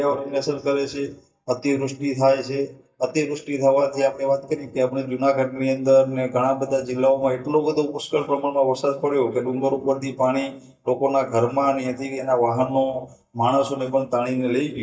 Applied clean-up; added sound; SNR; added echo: neural mask model DeepFilterNet 3.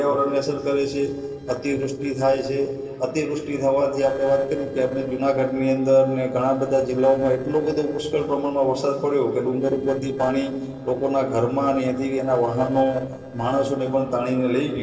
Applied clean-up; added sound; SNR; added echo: neural separator model SepFormer DNS4.